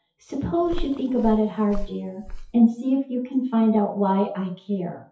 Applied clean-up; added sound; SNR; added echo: classical method WPE with log-MMSE.